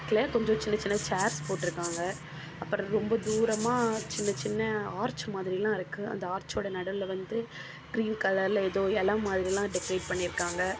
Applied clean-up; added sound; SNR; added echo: none; Rattle (instrument); 12 dB; none.